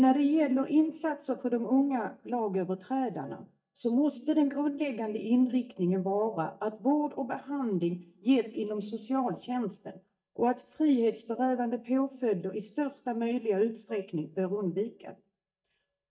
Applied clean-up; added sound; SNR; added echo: neural mask model DeepFilterNet 3.